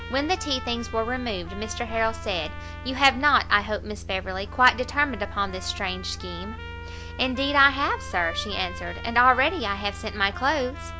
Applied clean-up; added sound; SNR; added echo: none; Trumpet; 16 dB; none.